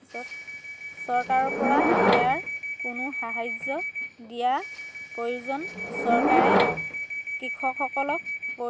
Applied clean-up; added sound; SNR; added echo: none; Subway, metro, underground / Door; -2 dB; none.